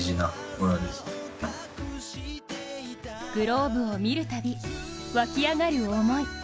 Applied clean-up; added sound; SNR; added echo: none; none; none; none.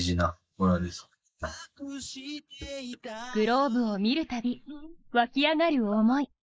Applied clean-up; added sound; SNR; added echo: neural mask model Resemble Enhance denoiser.